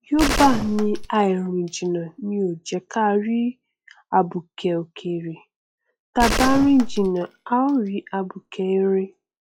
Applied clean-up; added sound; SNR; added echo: classical method log-MMSE.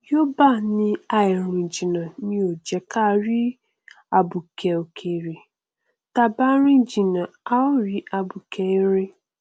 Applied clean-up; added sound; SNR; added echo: none; none; none; none.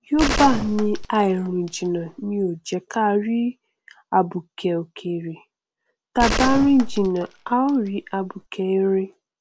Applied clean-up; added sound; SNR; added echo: none; Gunshot, gunfire; 5 dB; none.